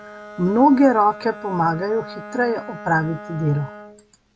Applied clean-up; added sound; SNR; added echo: none; Bowed string instrument; 16 dB; none.